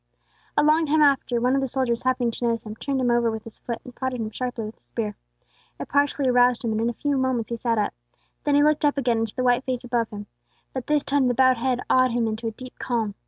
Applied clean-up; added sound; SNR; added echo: none; none; none; none.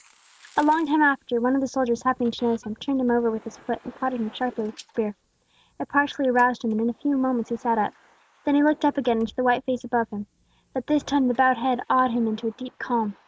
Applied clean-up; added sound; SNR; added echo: neural mask model Resemble Enhance denoiser.